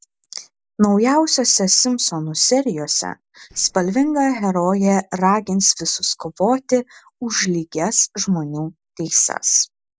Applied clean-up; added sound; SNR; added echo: neural mask model Resemble Enhance denoiser.